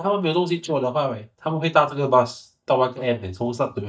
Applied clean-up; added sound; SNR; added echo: neural mask model DeepFilterNet 3.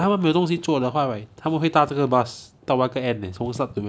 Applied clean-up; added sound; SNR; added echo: none; none; none; none.